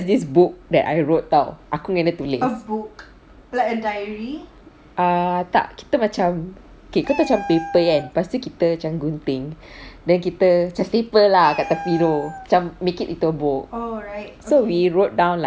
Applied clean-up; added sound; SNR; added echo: none; Meow; 15 dB; none.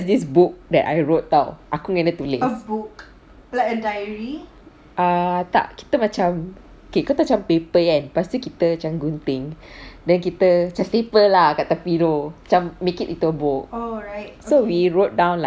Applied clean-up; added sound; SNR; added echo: none; none; none; none.